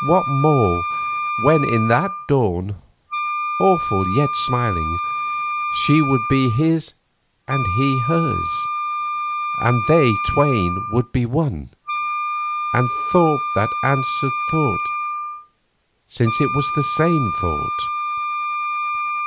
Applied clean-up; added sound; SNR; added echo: none; Wind instrument, woodwind instrument; 3 dB; none.